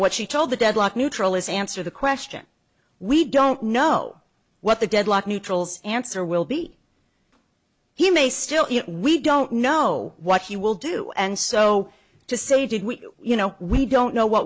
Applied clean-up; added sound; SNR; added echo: none; none; none; none.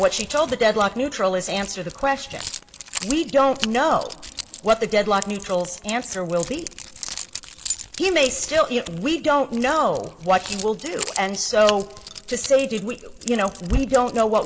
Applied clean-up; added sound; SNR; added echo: none; Keys jangling; 13 dB; reverberation time 1.0 s.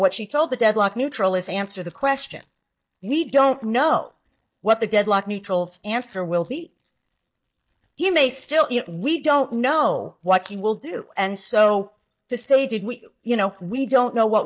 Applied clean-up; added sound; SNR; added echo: neural mask model DeepFilterNet 3.